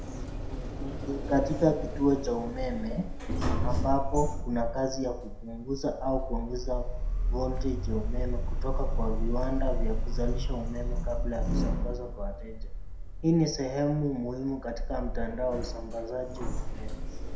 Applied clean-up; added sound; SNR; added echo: none; Sliding door; -2 dB; reverberation time 0.5 s.